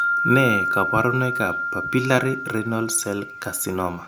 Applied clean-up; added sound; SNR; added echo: none; Wind chime; 2 dB; none.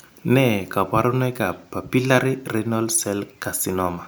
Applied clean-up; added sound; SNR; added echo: none; none; none; none.